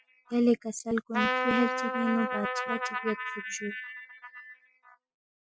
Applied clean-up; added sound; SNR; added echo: classical method Wiener filter.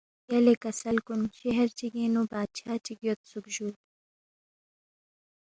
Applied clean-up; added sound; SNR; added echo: none; none; none; none.